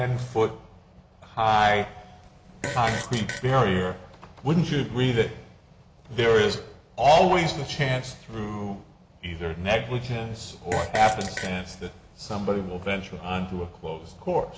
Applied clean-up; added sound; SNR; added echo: none; Fart; 10 dB; none.